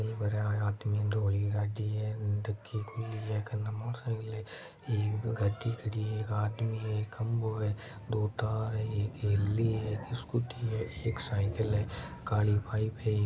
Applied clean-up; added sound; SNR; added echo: none; none; none; none.